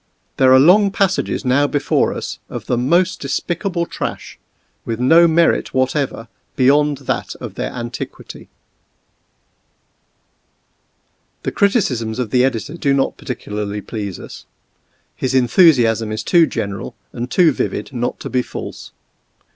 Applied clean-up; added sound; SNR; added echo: none; none; none; none.